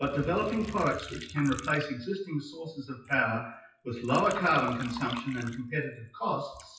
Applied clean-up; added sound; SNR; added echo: classical method WPE with log-MMSE.